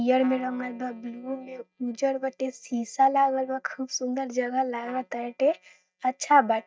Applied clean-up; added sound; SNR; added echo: neural mask model DeepFilterNet 3.